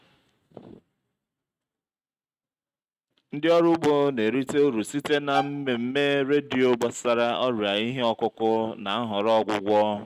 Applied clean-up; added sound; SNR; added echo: neural mask model RNNoise.